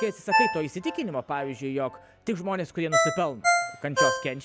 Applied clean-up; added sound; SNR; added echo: none; Ringtone; -2 dB; none.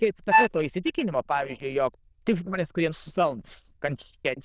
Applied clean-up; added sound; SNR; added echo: neural diffusion model UNIVERSE++.